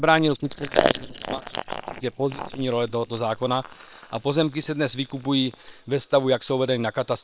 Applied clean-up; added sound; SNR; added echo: neural separator model SepFormer WHAM!.